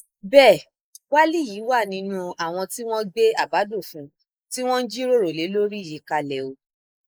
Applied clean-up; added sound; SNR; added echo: neural mask model Resemble Enhance denoiser.